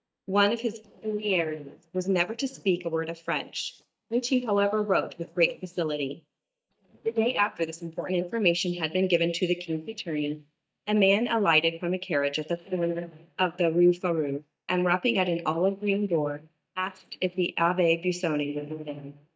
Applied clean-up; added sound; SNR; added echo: neural mask model DeepFilterNet 3.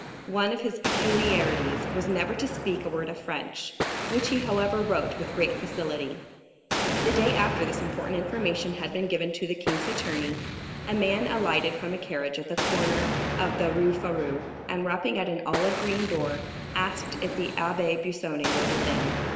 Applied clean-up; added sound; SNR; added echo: none; Explosion; 3 dB; reverberation time 3.0 s.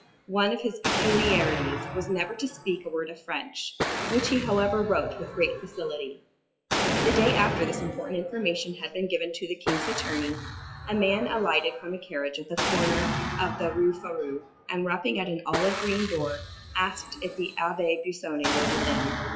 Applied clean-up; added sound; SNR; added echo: classical method WPE with log-MMSE.